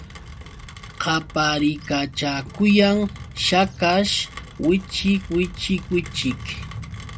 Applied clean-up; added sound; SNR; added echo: none; Rain; 14 dB; none.